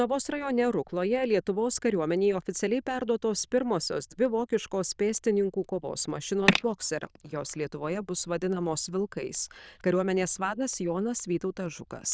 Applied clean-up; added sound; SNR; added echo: neural diffusion model UNIVERSE++.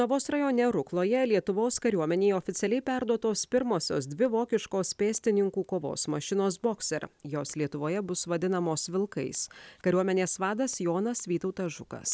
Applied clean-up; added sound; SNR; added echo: none; none; none; none.